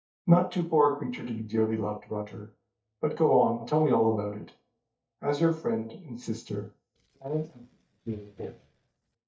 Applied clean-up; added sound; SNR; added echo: neural mask model DeepFilterNet 3.